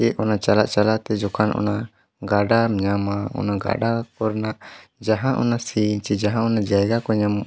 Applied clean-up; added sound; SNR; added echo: none; none; none; none.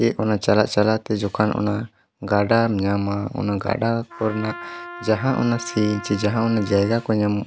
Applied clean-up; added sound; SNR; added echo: none; Trumpet; 15 dB; none.